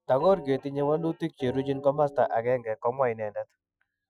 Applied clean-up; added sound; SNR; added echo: classical method Wiener filter.